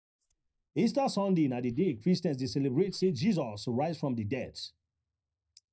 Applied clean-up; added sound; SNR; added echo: neural mask model DeepFilterNet 3.